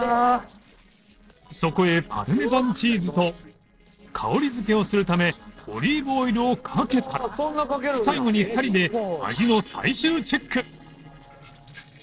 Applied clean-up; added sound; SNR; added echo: neural separator model SepFormer DNS4.